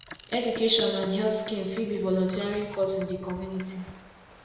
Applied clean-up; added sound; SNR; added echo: none; Boat, Water vehicle; 17 dB; reverberation time 1.0 s.